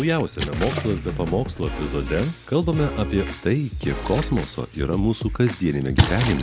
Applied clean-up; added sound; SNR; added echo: none; Splash, splatter; 8 dB; none.